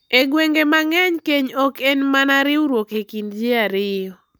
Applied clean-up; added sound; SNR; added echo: none; none; none; none.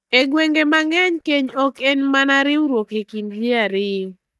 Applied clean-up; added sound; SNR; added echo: neural mask model DeepFilterNet 3.